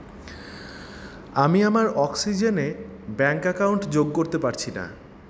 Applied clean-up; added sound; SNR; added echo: none; none; none; none.